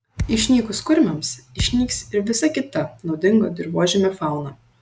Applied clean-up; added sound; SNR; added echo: none; Thump, thud; 11 dB; none.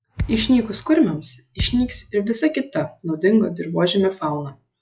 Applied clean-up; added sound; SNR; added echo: classical method log-MMSE.